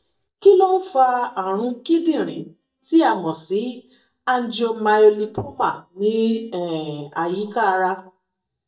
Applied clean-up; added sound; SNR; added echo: neural mask model DeepFilterNet 3.